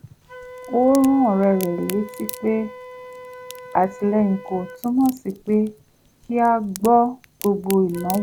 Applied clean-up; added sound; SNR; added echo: none; Wind instrument, woodwind instrument + Crack; 17 dB; none.